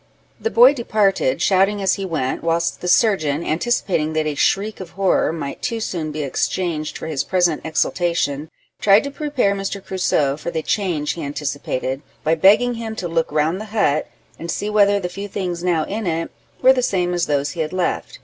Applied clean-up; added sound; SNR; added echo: none; none; none; none.